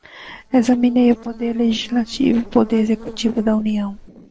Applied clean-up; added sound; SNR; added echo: neural separator model SepFormer DNS4.